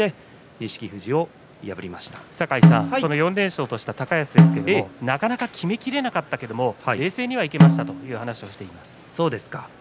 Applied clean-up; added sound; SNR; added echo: none; Snare drum; -5 dB; none.